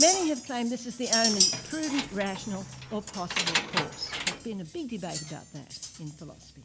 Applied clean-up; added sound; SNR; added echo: none; Chink, clink + Keys jangling; -1 dB; none.